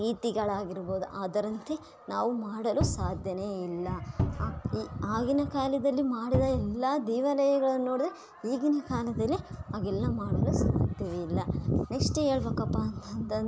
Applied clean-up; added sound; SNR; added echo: none; Cupboard open or close; 1 dB; none.